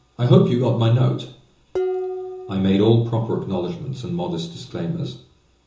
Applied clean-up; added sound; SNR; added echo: none; Dishes, pots, and pans; 13 dB; reverberation time 0.6 s.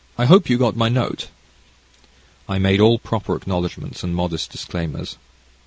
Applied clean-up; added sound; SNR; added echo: none; none; none; none.